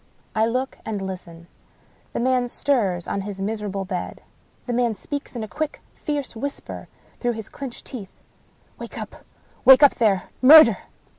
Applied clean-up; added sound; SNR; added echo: none; none; none; none.